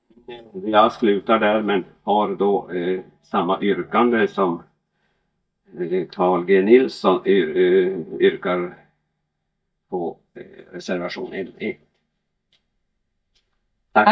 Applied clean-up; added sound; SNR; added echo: neural mask model DeepFilterNet 3.